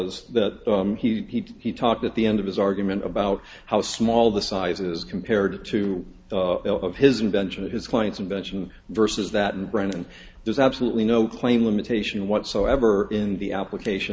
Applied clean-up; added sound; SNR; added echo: none; none; none; none.